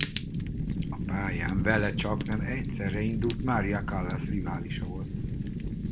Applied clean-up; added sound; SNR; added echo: none; Fire; -1 dB; none.